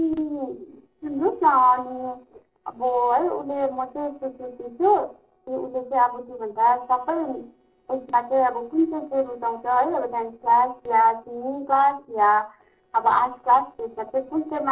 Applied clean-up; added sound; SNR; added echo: neural separator model SepFormer DNS4.